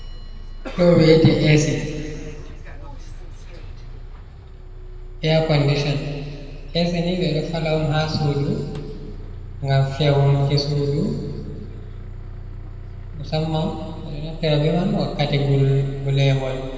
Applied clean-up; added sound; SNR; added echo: none; Bus; 11 dB; reverberation time 2.2 s.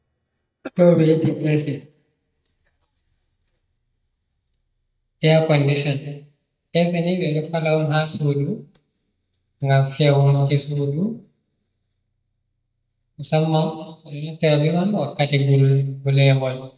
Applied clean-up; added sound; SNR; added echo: neural mask model DeepFilterNet 3.